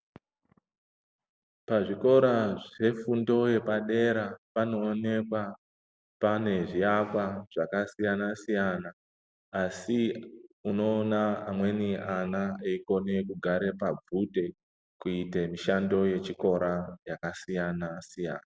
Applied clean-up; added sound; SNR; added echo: none; none; none; none.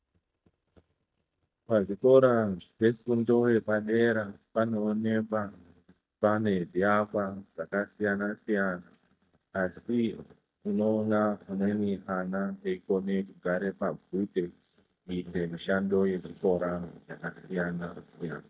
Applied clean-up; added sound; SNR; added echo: neural mask model DeepFilterNet 3.